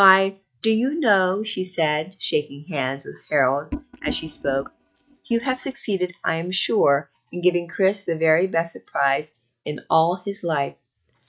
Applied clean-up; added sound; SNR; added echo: neural mask model RNNoise.